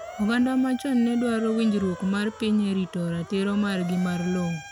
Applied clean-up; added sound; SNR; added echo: none; Motor vehicle (road) / Siren; 17 dB; none.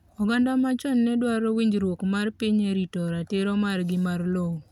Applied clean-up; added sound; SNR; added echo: none; none; none; none.